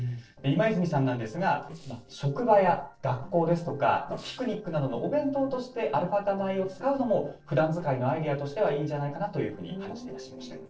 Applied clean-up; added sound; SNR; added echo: neural separator model SepFormer DNS4.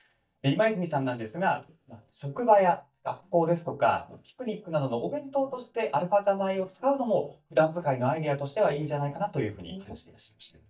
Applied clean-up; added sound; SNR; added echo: neural mask model DeepFilterNet 3.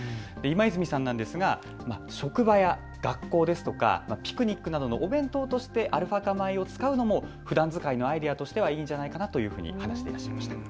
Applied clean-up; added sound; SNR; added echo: none; none; none; none.